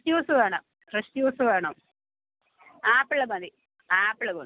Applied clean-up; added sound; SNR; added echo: none; none; none; none.